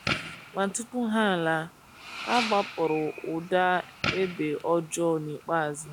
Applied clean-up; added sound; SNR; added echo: none; Fireworks; 9 dB; none.